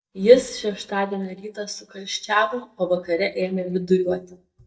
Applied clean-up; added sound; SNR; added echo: neural mask model DeepFilterNet 3.